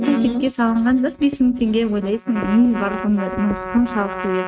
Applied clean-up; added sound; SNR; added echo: neural mask model RNNoise.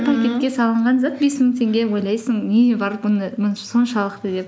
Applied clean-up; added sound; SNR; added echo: none; none; none; none.